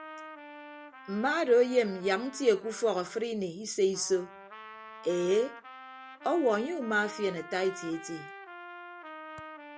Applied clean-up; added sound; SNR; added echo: none; Trumpet; 16 dB; none.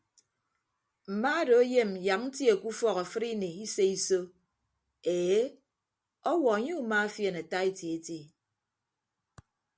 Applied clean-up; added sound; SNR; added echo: none; none; none; none.